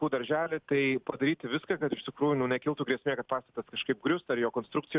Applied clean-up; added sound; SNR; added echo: none; none; none; none.